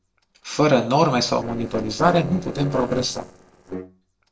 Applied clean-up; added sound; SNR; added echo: neural separator model SepFormer DNS4.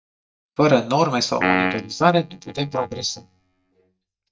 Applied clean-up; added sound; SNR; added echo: neural mask model DeepFilterNet 3.